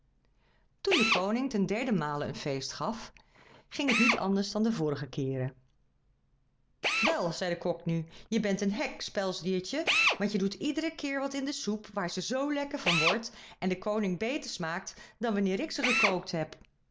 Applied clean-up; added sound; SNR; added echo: none; Drill; 4 dB; none.